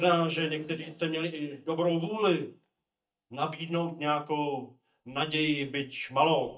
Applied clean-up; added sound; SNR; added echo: neural mask model DeepFilterNet 3.